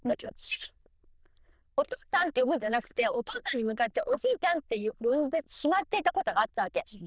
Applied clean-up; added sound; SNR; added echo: neural diffusion model UNIVERSE++.